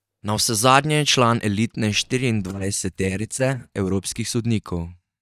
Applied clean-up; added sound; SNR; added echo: neural mask model DeepFilterNet 3.